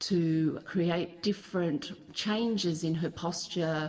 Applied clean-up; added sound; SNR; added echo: none; none; none; reverberation time 2.1 s.